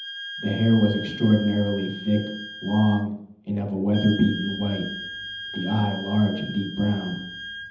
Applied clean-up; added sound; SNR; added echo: none; Wind instrument, woodwind instrument; 12 dB; reverberation time 0.8 s.